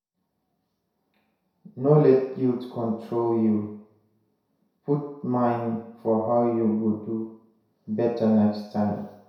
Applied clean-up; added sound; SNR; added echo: none; none; none; reverberation time 0.7 s.